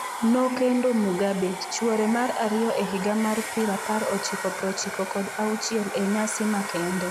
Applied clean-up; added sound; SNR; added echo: none; Domestic sounds, home sounds; 8 dB; none.